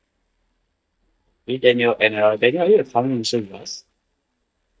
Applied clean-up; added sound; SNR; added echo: neural mask model DeepFilterNet 3.